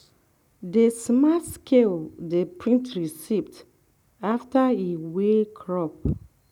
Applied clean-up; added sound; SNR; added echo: none; none; none; none.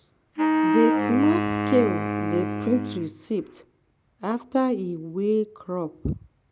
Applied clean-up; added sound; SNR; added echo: none; Wind instrument, woodwind instrument; -1 dB; none.